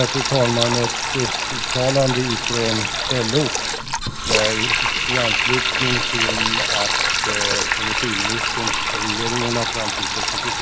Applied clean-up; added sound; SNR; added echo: none; Sink (filling or washing); -3 dB; none.